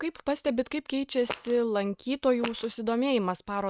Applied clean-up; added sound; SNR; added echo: neural mask model RNNoise.